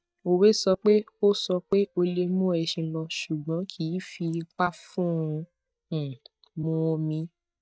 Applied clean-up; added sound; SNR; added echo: neural mask model DeepFilterNet 3.